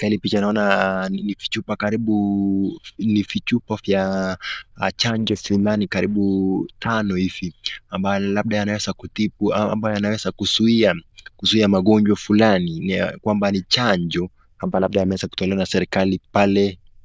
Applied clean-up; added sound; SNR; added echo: neural diffusion model UNIVERSE++.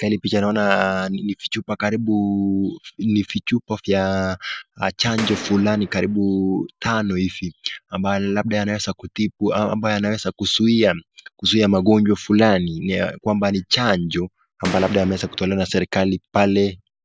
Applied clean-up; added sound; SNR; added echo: none; Boom; 11 dB; none.